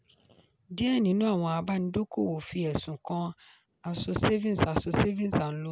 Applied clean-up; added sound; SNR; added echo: none; none; none; none.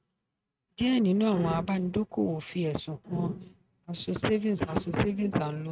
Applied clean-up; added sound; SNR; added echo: neural mask model RNNoise.